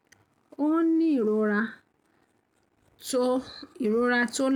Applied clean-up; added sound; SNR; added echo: none; none; none; none.